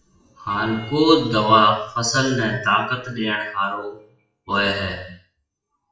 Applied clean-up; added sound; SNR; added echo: classical method WPE with log-MMSE.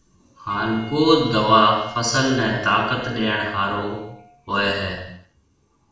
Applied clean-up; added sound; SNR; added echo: none; Wind instrument, woodwind instrument; 20 dB; reverberation time 0.7 s.